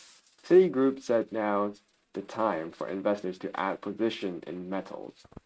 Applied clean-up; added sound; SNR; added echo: neural mask model RNNoise.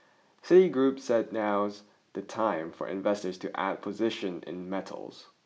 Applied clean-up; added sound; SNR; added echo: none; none; none; none.